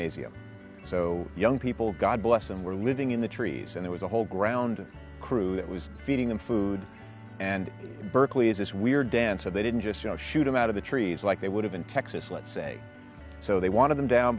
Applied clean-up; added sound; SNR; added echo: none; none; none; none.